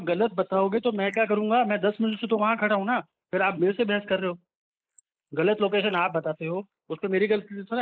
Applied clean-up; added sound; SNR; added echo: neural mask model Resemble Enhance denoiser.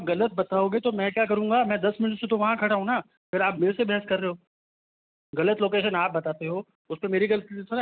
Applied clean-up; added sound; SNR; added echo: none; none; none; none.